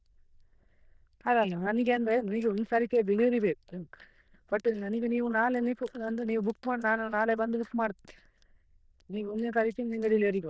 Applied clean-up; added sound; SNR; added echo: neural diffusion model UNIVERSE++.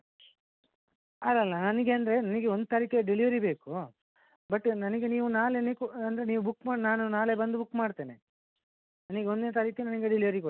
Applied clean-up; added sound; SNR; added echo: none; none; none; none.